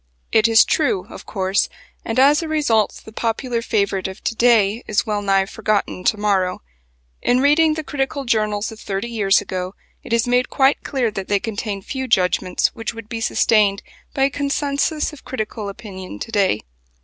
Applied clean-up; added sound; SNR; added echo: none; none; none; none.